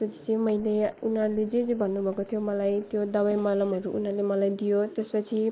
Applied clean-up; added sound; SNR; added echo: neural mask model Resemble Enhance denoiser.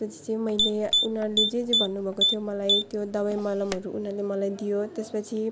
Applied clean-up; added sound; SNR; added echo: none; Typing; -1 dB; none.